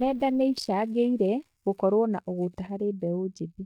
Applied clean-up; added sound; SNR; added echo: neural mask model DeepFilterNet 3.